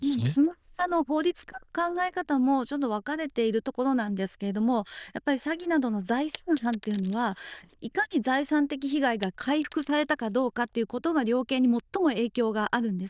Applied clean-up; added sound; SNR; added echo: neural diffusion model UNIVERSE++.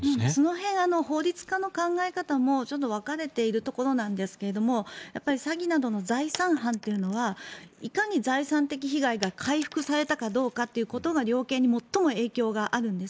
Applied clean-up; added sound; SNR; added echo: neural mask model Resemble Enhance denoiser.